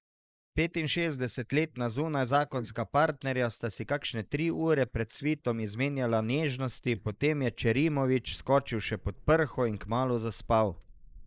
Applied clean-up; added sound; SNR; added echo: neural mask model Resemble Enhance denoiser.